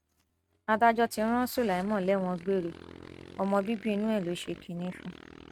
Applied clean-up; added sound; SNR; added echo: neural mask model RNNoise.